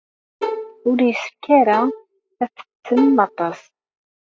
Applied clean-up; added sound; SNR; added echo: classical method spectral subtraction.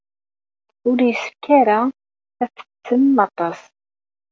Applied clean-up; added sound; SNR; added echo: none; none; none; none.